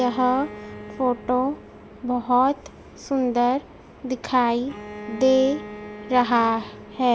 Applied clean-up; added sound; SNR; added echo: none; Bowed string instrument; 17 dB; none.